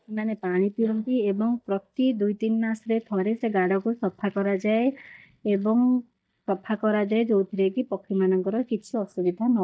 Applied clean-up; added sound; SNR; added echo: neural mask model DeepFilterNet 3.